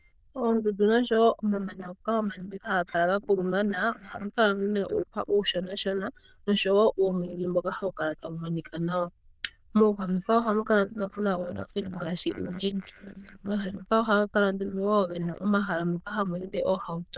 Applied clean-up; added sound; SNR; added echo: neural diffusion model UNIVERSE++.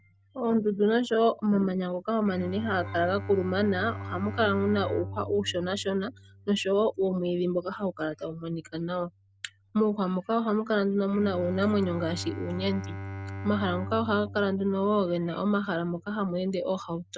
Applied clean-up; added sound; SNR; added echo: none; Bowed string instrument; 13 dB; none.